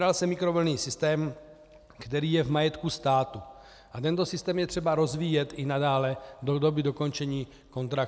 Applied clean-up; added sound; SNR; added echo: none; none; none; none.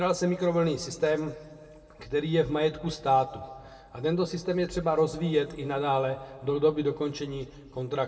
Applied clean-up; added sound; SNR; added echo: none; none; none; reverberation time 1.8 s.